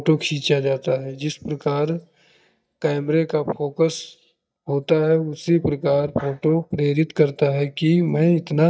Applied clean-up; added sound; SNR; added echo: neural mask model DeepFilterNet 3.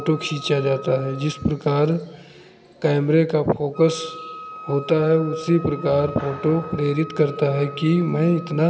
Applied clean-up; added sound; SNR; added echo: none; Wind instrument, woodwind instrument; 17 dB; none.